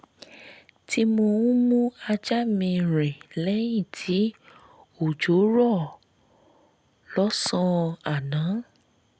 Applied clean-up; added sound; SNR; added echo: none; none; none; none.